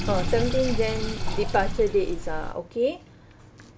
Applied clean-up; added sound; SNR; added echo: none; Sink (filling or washing); 1 dB; none.